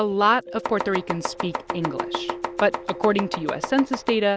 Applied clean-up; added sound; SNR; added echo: none; Domestic sounds, home sounds; 7 dB; none.